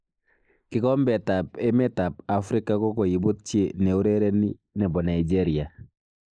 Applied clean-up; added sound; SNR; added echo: neural mask model Resemble Enhance denoiser.